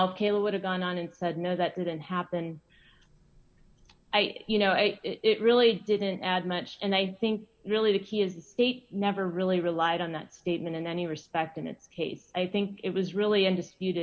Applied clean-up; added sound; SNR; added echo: none; none; none; none.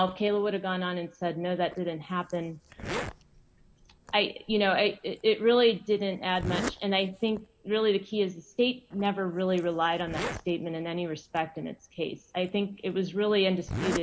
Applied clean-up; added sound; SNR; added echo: none; Zipper (clothing); 13 dB; none.